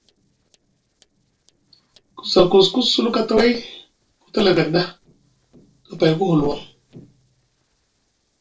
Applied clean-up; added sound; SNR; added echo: neural separator model SepFormer DNS4.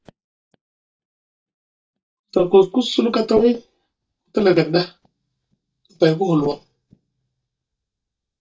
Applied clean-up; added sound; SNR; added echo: neural mask model DeepFilterNet 3.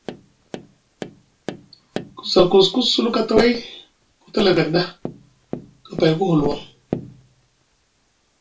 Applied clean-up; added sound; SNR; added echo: none; Tap; 15 dB; reverberation time 0.2 s.